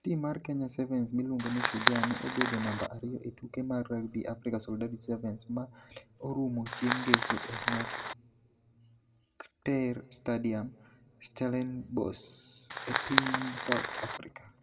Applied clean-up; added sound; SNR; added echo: none; Fire; -3 dB; reverberation time 0.2 s.